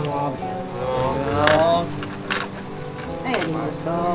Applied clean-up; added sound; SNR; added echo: none; none; none; none.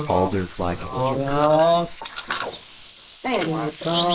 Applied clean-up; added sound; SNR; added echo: neural mask model Resemble Enhance denoiser.